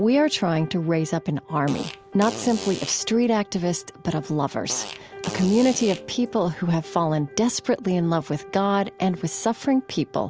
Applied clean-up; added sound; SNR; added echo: none; Fart; 13 dB; none.